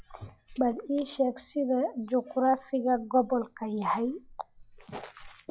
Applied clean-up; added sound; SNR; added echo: classical method log-MMSE.